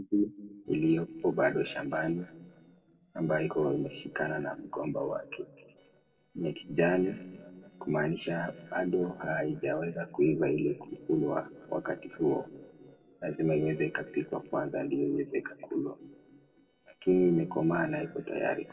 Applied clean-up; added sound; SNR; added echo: neural separator model SepFormer DNS4.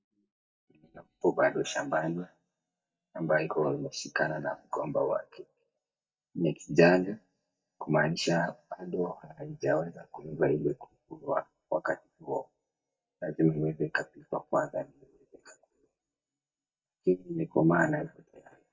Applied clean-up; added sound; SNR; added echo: neural mask model DeepFilterNet 3.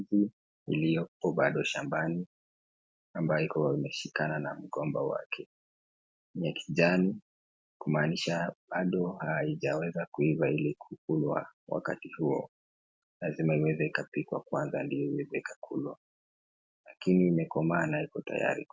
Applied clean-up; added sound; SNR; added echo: none; none; none; none.